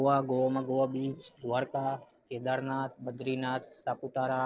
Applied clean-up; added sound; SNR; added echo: neural separator model SepFormer DNS4.